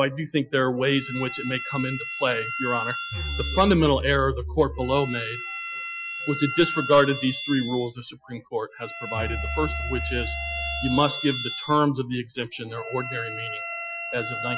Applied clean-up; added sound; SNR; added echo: classical method Wiener filter.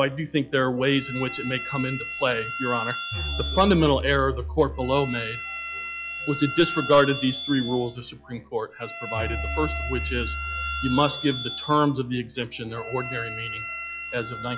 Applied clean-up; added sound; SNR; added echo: classical method log-MMSE.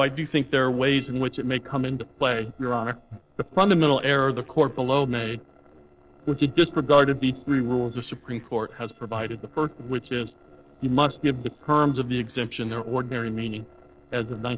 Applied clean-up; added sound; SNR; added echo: neural separator model SepFormer DNS4.